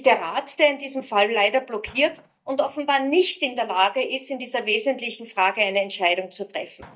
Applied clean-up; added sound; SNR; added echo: neural mask model DeepFilterNet 3.